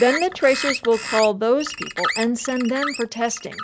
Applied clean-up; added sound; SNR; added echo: none; Bird; 8 dB; none.